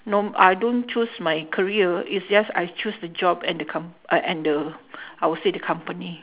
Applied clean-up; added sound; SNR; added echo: none; none; none; none.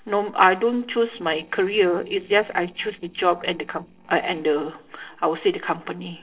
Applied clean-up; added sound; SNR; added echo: neural separator model SepFormer DNS4.